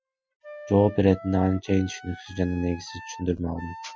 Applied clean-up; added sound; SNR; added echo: classical method Wiener filter.